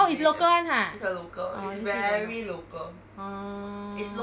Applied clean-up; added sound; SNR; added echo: none; none; none; none.